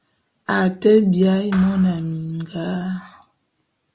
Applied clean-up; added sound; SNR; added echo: none; Thump, thud; 18 dB; none.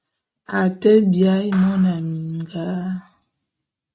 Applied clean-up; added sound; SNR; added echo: neural mask model RNNoise.